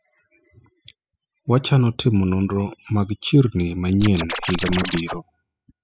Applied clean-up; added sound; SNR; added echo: classical method spectral subtraction.